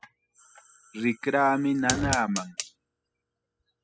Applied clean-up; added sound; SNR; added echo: classical method spectral subtraction.